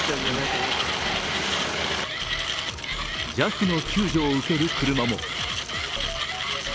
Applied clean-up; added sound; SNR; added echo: none; Mechanisms; 2 dB; none.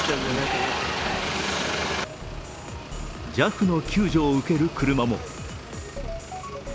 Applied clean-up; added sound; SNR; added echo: none; none; none; none.